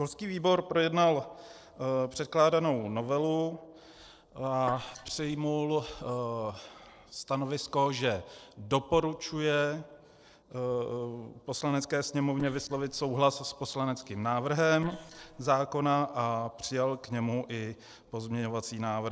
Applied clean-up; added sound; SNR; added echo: neural separator model SepFormer DNS4.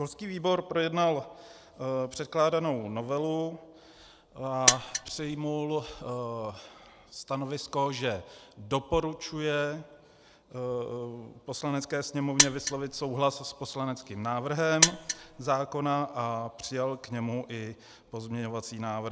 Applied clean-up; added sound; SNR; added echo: none; Mechanisms; -4 dB; none.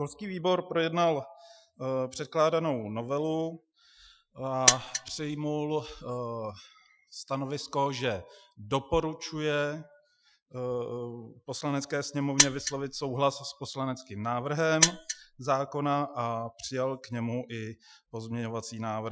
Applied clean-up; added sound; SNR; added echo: classical method Wiener filter.